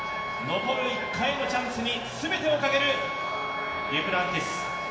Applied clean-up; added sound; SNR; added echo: none; Wind instrument, woodwind instrument; 6 dB; reverberation time 1.4 s.